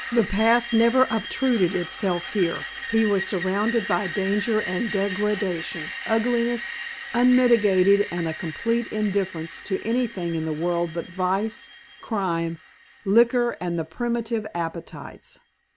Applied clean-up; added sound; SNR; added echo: none; Screech; 12 dB; none.